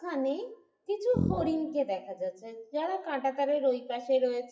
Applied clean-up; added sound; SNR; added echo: classical method WPE with log-MMSE.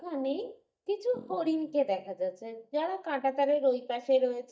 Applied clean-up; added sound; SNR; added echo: neural mask model DeepFilterNet 3.